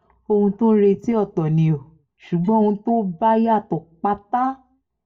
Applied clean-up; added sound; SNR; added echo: none; none; none; reverberation time 0.2 s.